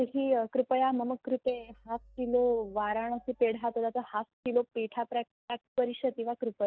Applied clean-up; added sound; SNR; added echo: neural mask model DeepFilterNet 3.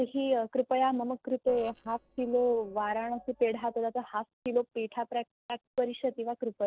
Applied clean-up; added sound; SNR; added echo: neural separator model SepFormer DNS4.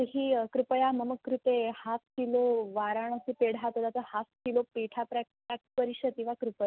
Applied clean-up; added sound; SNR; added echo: none; none; none; none.